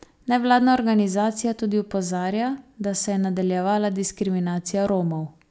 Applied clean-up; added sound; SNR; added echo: none; none; none; none.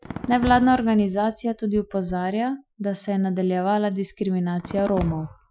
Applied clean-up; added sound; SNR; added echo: classical method Wiener filter.